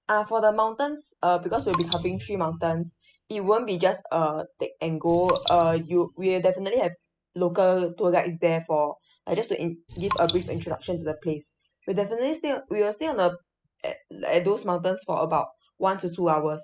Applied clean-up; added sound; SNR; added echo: classical method spectral subtraction.